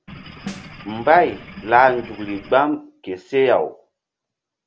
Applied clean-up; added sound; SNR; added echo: none; Snare drum + Engine / Boat, Water vehicle; 16 dB; none.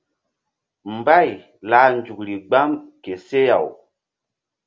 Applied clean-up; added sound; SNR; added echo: none; none; none; none.